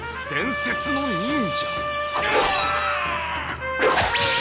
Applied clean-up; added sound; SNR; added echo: none; none; none; none.